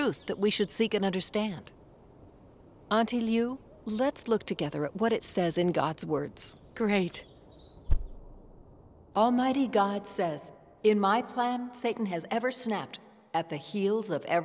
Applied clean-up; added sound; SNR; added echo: none; Thump, thud; 0 dB; none.